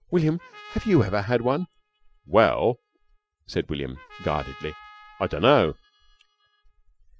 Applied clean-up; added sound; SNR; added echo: classical method spectral subtraction.